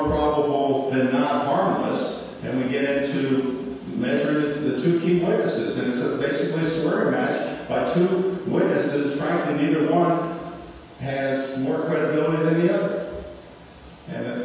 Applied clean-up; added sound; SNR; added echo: none; none; none; reverberation time 1.2 s.